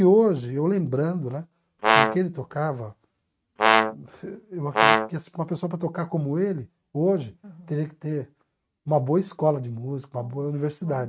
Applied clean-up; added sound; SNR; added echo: neural mask model RNNoise.